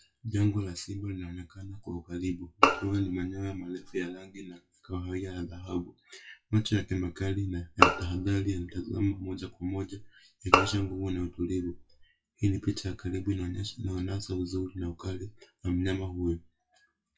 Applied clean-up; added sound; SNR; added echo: classical method WPE with log-MMSE.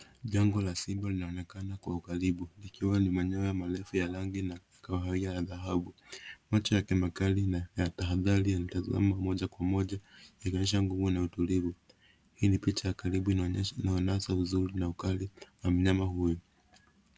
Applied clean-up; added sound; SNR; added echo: none; none; none; none.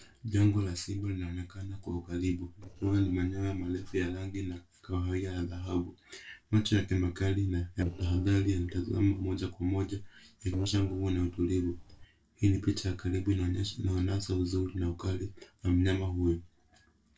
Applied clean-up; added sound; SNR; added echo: neural separator model SepFormer DNS4.